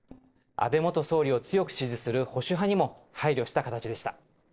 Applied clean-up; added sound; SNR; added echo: neural separator model SepFormer DNS4.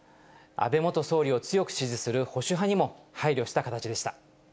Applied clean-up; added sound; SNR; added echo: none; none; none; none.